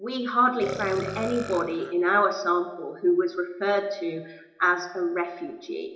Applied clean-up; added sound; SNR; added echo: none; Burping, eructation; 13 dB; reverberation time 0.8 s.